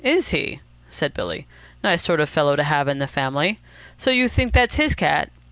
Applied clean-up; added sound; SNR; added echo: none; none; none; none.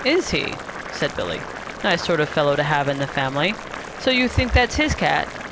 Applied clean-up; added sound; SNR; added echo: none; Boiling; 11 dB; none.